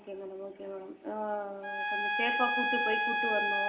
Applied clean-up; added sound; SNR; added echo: none; Trumpet; -4 dB; reverberation time 1.1 s.